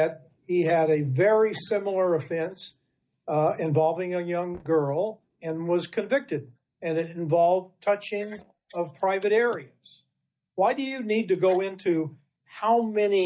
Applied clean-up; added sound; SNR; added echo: neural mask model DeepFilterNet 3.